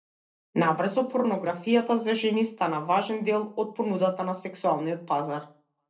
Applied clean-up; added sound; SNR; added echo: none; none; none; reverberation time 0.3 s.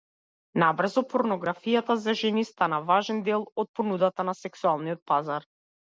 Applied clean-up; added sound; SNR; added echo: none; none; none; none.